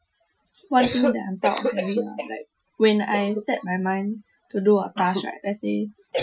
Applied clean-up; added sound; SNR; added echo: classical method Wiener filter.